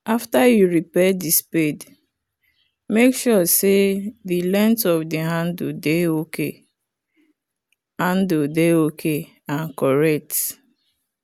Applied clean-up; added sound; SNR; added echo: none; none; none; none.